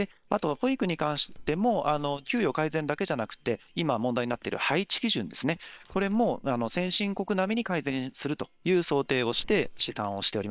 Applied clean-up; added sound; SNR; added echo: neural separator model SepFormer WHAM!.